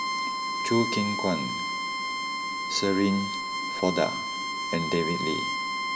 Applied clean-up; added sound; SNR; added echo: none; Bowed string instrument; 1 dB; none.